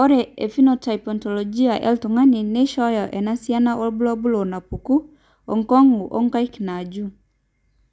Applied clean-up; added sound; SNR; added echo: none; none; none; none.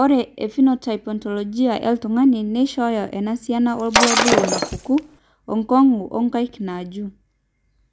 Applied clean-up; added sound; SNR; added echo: none; Shatter; 0 dB; none.